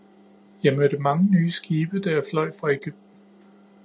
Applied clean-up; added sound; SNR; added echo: none; none; none; none.